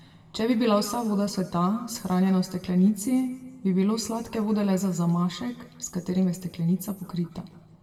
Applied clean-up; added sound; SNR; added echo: none; none; none; reverberation time 1.0 s.